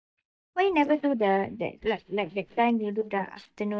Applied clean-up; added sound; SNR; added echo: neural mask model DeepFilterNet 3.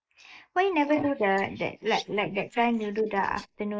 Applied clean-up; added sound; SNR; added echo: neural mask model Resemble Enhance denoiser.